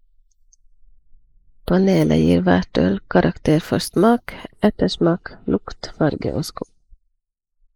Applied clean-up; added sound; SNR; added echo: neural mask model Resemble Enhance denoiser.